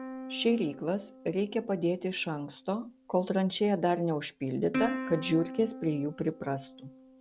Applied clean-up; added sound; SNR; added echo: none; Plucked string instrument; 11 dB; none.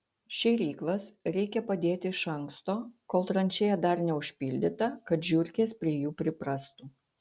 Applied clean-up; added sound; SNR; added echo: none; none; none; none.